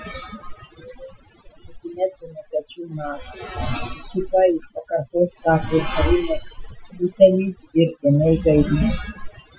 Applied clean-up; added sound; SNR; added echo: classical method Wiener filter.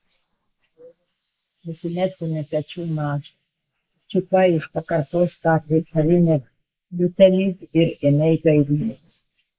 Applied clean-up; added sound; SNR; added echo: neural mask model Resemble Enhance denoiser.